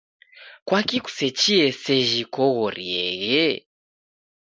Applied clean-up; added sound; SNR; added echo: none; none; none; none.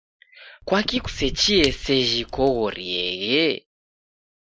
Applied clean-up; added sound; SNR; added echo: none; Shatter / Crushing; 10 dB; none.